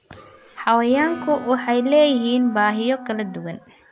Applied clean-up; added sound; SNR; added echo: none; Wind instrument, woodwind instrument; 15 dB; none.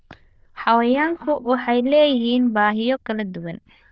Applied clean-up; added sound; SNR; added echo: neural diffusion model UNIVERSE++.